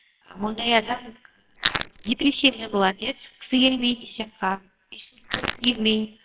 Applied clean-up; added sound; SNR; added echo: neural separator model SepFormer WHAMR!.